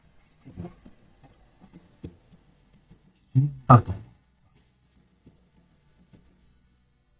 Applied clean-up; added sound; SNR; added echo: neural mask model DeepFilterNet 3.